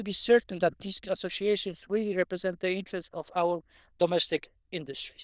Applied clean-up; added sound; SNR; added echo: neural diffusion model UNIVERSE++.